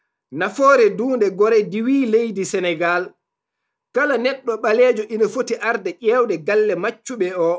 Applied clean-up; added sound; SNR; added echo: none; none; none; none.